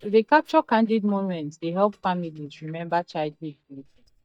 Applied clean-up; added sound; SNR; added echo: neural mask model DeepFilterNet 3.